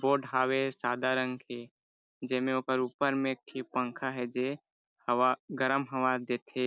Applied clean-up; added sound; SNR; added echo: none; none; none; none.